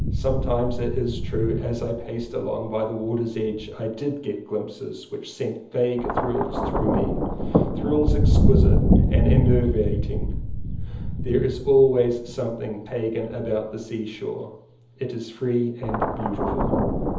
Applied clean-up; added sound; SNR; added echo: none; Thunder; -2 dB; reverberation time 0.7 s.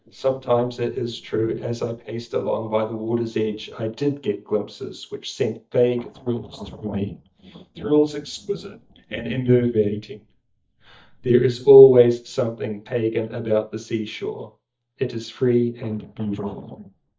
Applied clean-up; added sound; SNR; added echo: neural mask model DeepFilterNet 3.